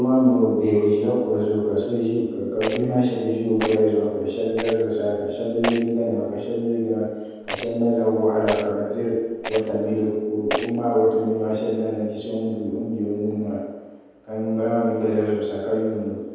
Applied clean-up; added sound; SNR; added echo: none; Rattle; 11 dB; reverberation time 1.2 s.